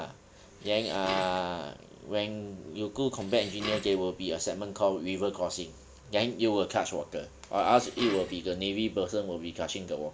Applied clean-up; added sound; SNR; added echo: none; Dishes, pots, and pans; 14 dB; none.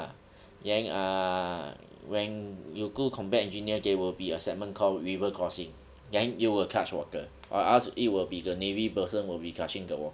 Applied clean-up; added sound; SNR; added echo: none; none; none; none.